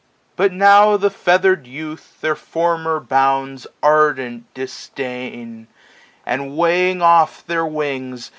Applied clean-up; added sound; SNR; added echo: none; none; none; none.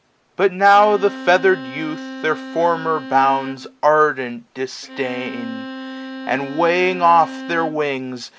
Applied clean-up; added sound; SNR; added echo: none; Bowed string instrument; 13 dB; none.